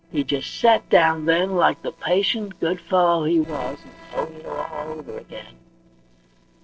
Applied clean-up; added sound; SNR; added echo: neural separator model SepFormer DNS4.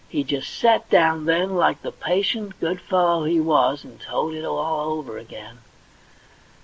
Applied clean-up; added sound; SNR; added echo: none; none; none; none.